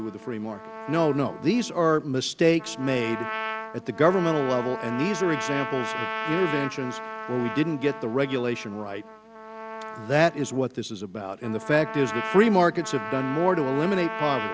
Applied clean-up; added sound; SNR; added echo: none; Trumpet; 9 dB; none.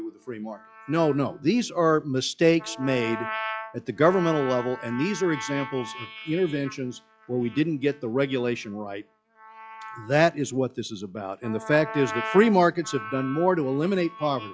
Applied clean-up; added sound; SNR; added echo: classical method log-MMSE.